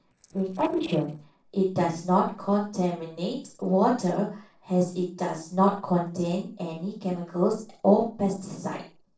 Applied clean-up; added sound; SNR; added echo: neural separator model SepFormer DNS4.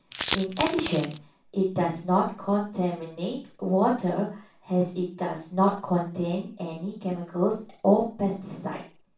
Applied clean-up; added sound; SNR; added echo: none; Coin (dropping); -1 dB; reverberation time 0.4 s.